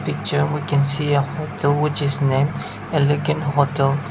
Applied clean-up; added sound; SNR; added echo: none; none; none; none.